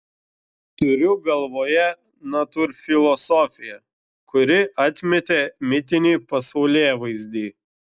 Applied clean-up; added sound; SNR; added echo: none; none; none; none.